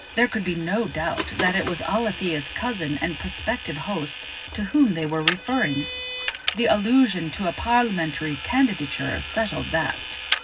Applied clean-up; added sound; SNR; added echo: none; Vehicle; 8 dB; reverberation time 0.4 s.